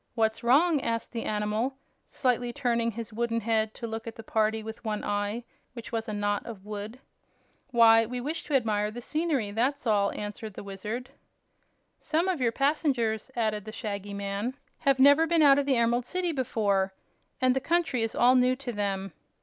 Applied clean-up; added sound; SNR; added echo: none; none; none; none.